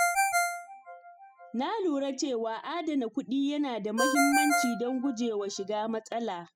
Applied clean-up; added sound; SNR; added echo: classical method spectral subtraction.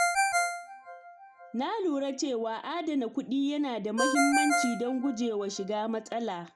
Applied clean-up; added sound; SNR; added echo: none; Ringtone; 2 dB; none.